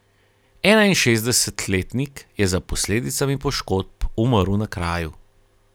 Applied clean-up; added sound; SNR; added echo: none; none; none; none.